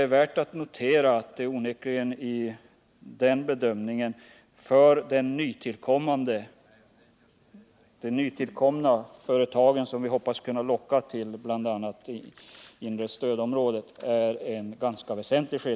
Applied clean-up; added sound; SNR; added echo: none; none; none; none.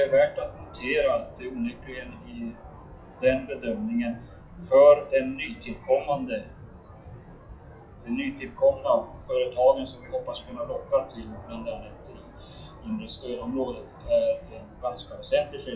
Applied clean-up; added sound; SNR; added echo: classical method WPE with log-MMSE.